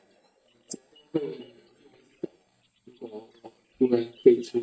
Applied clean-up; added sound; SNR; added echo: neural mask model DeepFilterNet 3.